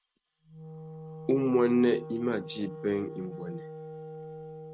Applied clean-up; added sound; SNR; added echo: neural mask model RNNoise.